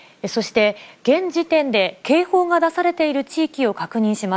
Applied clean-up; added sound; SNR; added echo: none; none; none; none.